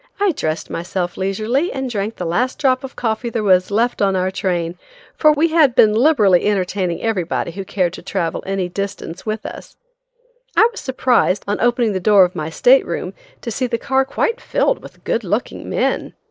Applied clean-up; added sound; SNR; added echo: neural mask model Resemble Enhance denoiser.